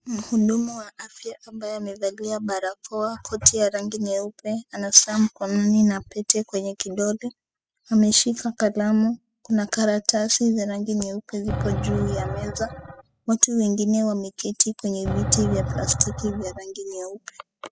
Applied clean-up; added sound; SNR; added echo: classical method spectral subtraction.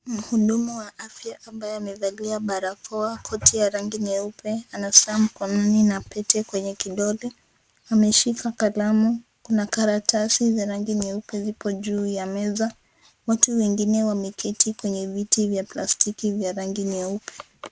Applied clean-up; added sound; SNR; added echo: none; none; none; none.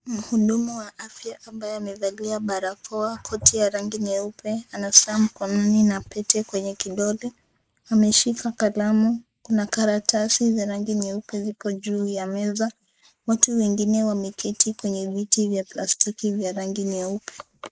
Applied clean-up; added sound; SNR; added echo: neural mask model Resemble Enhance denoiser.